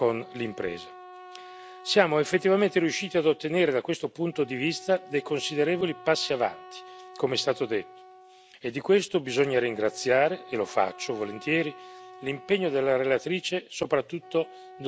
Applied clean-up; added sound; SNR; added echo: none; Wind instrument, woodwind instrument; 20 dB; none.